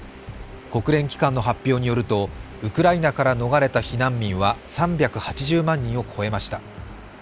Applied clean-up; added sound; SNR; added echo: none; none; none; none.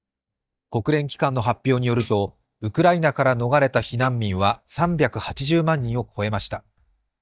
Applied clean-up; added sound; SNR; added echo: neural mask model DeepFilterNet 3.